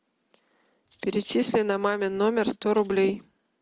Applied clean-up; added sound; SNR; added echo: none; Rattle (instrument); 12 dB; none.